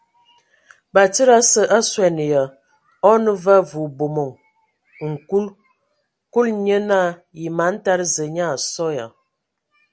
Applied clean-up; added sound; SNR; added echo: none; none; none; none.